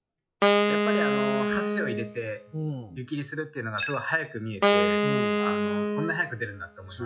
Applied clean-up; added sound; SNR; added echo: classical method log-MMSE.